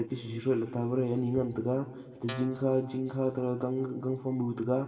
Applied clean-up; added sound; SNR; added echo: none; Guitar; 14 dB; reverberation time 2.4 s.